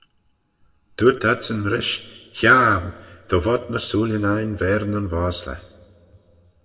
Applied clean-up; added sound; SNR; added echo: none; none; none; reverberation time 1.3 s.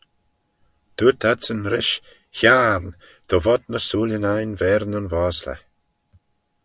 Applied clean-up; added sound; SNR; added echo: none; none; none; none.